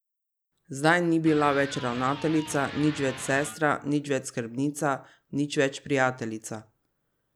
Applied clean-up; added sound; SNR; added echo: none; Electric guitar; 14 dB; none.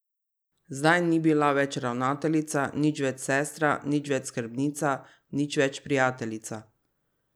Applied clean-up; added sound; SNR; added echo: none; none; none; none.